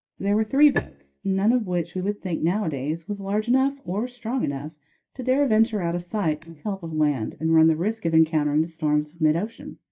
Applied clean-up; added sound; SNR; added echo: neural mask model DeepFilterNet 3.